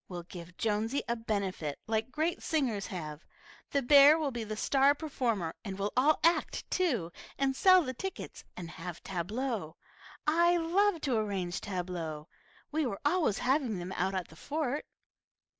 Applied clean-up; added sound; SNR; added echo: none; none; none; none.